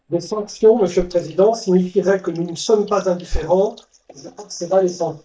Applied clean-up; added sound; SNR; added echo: neural mask model DeepFilterNet 3.